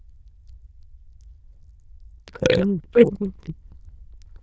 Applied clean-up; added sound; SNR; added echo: neural diffusion model UNIVERSE++.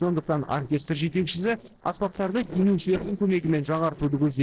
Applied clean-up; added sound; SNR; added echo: neural separator model SepFormer DNS4.